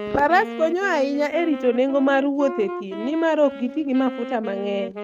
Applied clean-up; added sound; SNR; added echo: neural mask model RNNoise.